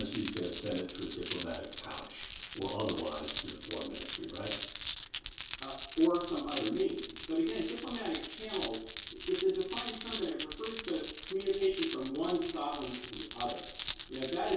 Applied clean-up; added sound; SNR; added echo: none; Glass; -3 dB; reverberation time 0.6 s.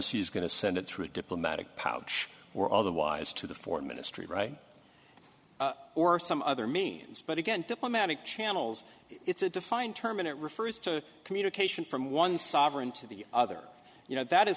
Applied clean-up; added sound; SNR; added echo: none; none; none; none.